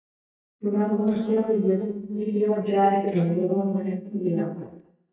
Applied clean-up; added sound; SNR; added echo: neural mask model DeepFilterNet 3.